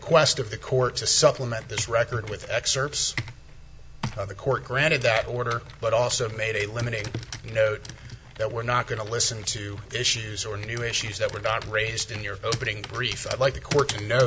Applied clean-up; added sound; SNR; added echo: none; Computer keyboard; 13 dB; none.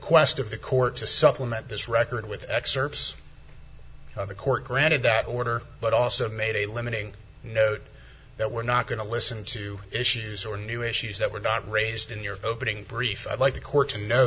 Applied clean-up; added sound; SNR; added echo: none; none; none; none.